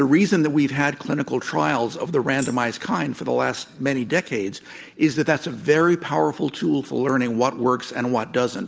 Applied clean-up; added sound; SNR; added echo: none; Tambourine; 18 dB; none.